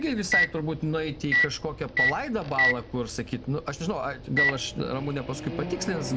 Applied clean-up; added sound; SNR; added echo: none; Microwave oven; -1 dB; none.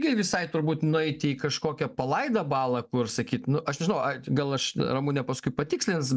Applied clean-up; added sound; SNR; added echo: none; none; none; none.